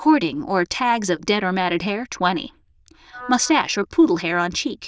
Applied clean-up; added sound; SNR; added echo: neural diffusion model UNIVERSE++.